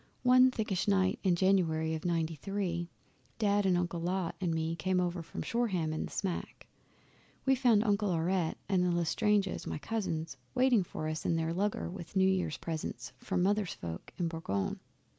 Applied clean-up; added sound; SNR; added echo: none; none; none; none.